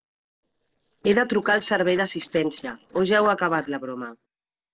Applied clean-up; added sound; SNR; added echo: neural separator model SepFormer DNS4.